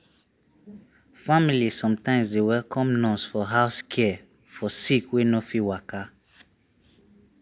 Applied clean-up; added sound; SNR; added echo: none; none; none; none.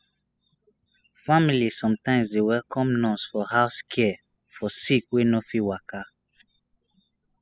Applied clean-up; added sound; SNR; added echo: classical method spectral subtraction.